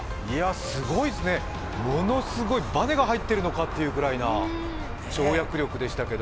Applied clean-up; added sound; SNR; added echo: none; Aircraft; 7 dB; none.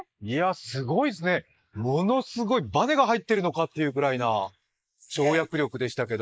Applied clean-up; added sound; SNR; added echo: neural mask model Resemble Enhance denoiser.